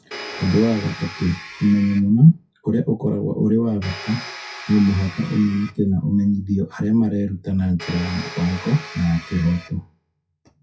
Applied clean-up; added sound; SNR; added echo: classical method WPE with log-MMSE.